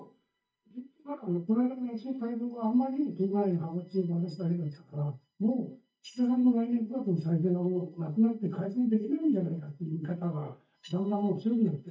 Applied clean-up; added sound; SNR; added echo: neural mask model DeepFilterNet 3.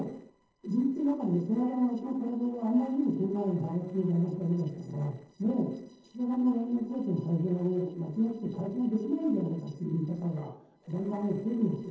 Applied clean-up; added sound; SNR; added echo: neural separator model SepFormer DNS4.